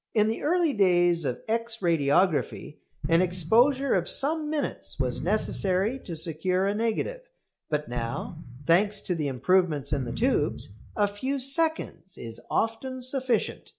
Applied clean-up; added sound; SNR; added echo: none; Explosion; 9 dB; none.